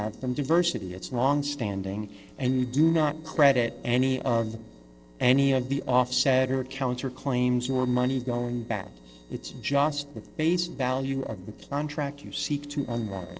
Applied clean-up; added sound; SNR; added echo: neural separator model SepFormer DNS4.